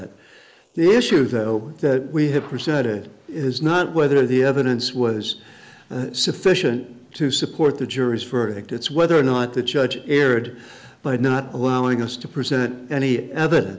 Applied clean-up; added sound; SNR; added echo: neural mask model Resemble Enhance denoiser.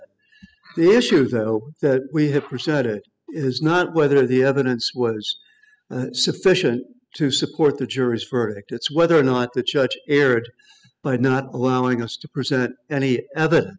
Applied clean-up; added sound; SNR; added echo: classical method spectral subtraction.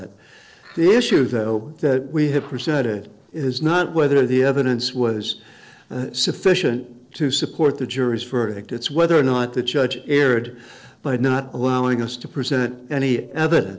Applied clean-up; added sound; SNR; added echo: neural separator model SepFormer DNS4.